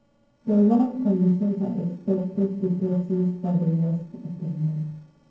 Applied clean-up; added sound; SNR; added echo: neural separator model SepFormer DNS4.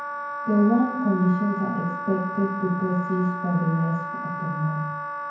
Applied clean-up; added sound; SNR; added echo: none; Wind instrument, woodwind instrument; 7 dB; reverberation time 0.9 s.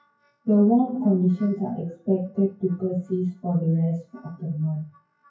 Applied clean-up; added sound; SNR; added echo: classical method WPE with log-MMSE.